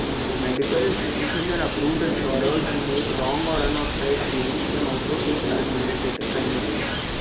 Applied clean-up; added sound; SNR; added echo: none; Bird; -2 dB; none.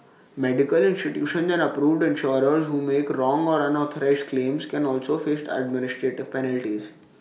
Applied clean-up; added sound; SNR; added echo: none; none; none; none.